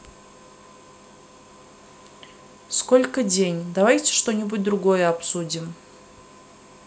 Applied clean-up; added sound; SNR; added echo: none; none; none; none.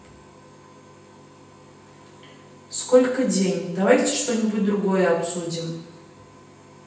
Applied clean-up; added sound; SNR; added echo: none; none; none; reverberation time 0.9 s.